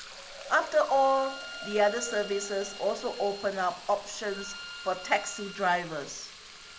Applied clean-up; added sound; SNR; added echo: none; Bowed string instrument + Fill (with liquid); 13 dB; none.